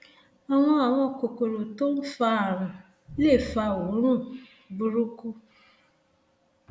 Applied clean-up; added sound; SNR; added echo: none; none; none; none.